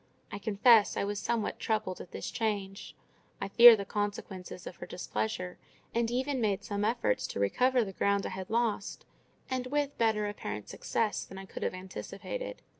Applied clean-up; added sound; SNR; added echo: none; none; none; none.